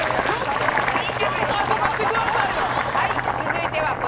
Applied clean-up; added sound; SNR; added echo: none; Boiling; 0 dB; none.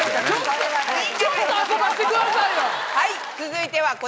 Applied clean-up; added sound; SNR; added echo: none; none; none; none.